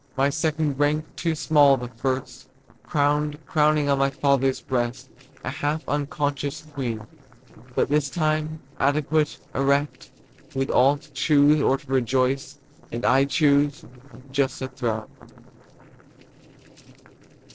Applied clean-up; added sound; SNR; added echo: neural separator model SepFormer DNS4.